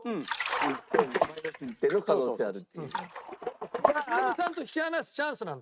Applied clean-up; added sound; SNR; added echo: neural mask model RNNoise.